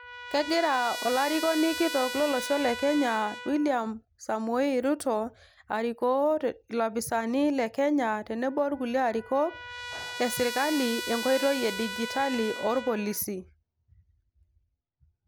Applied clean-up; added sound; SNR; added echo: none; Trumpet; 11 dB; none.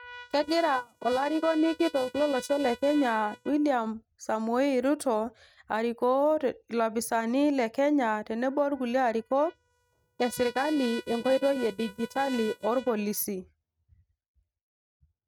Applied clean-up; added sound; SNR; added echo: neural mask model RNNoise.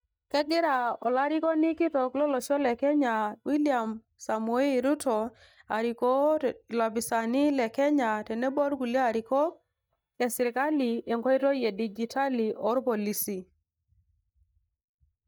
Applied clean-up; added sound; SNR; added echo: neural mask model DeepFilterNet 3.